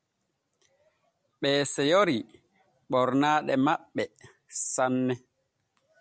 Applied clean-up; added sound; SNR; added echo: none; none; none; none.